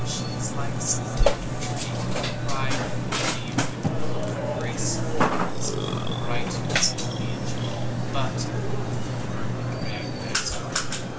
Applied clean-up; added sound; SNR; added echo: none; Burping, eructation; -1 dB; reverberation time 2.6 s.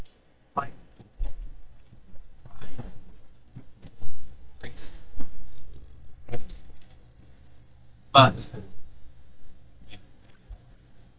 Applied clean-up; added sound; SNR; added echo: neural mask model DeepFilterNet 3.